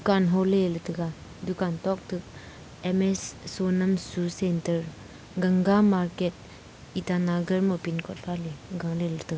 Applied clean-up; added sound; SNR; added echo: none; none; none; none.